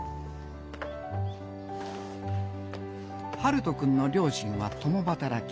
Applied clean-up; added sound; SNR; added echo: none; none; none; none.